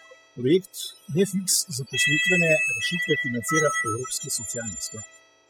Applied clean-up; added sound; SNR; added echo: classical method spectral subtraction.